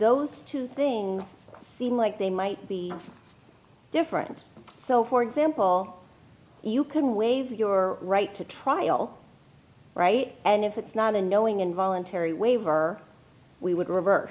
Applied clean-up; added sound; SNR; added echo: none; none; none; none.